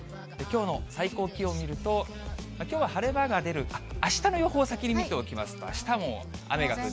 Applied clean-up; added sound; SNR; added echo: none; none; none; none.